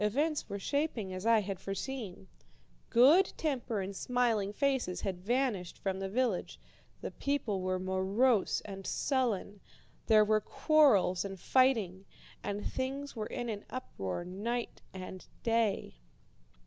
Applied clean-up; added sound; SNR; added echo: none; none; none; none.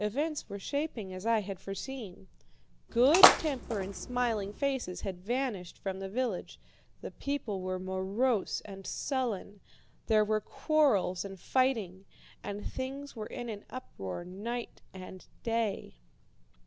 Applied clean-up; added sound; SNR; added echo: none; Splash, splatter; -4 dB; none.